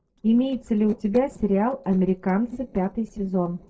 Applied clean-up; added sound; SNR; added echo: neural separator model SepFormer DNS4.